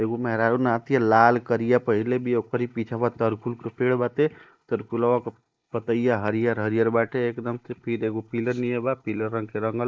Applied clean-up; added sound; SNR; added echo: neural mask model Resemble Enhance denoiser.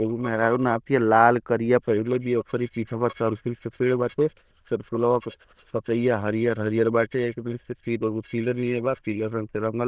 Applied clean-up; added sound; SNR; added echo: neural diffusion model UNIVERSE++.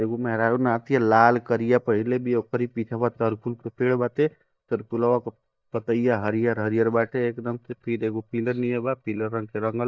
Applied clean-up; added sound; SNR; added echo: neural mask model DeepFilterNet 3.